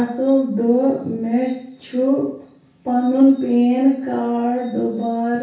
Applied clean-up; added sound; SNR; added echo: none; none; none; reverberation time 0.6 s.